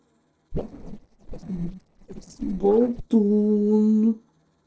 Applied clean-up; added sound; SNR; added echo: neural separator model SepFormer DNS4.